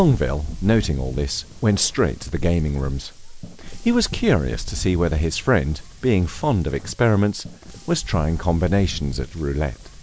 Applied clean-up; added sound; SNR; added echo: none; Wind; 12 dB; none.